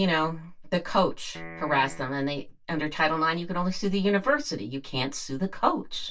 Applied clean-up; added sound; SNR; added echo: none; Piano; 15 dB; reverberation time 0.1 s.